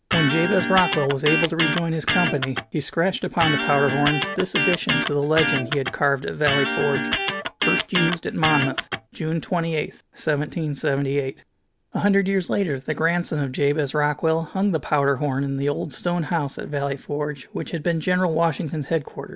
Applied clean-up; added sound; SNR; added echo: none; Electric guitar; 1 dB; none.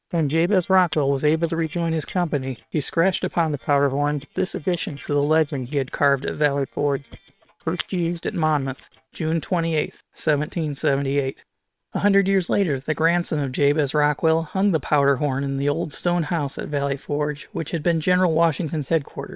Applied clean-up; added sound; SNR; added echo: neural separator model SepFormer WHAM!.